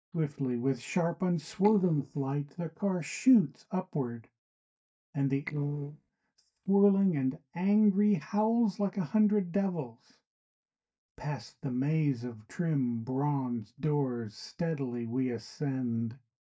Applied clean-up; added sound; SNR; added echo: neural mask model DeepFilterNet 3.